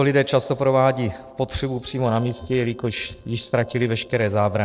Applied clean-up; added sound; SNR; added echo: neural separator model SepFormer DNS4.